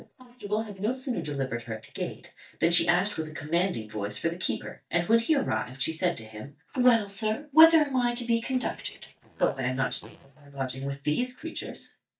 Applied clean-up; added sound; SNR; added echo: neural mask model DeepFilterNet 3.